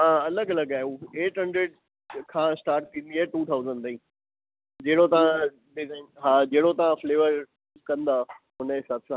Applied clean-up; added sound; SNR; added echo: none; none; none; none.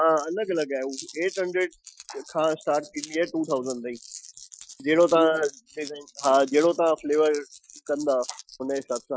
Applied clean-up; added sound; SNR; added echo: classical method Wiener filter.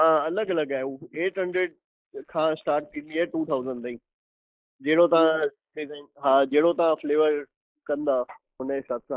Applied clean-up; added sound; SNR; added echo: neural mask model Resemble Enhance denoiser.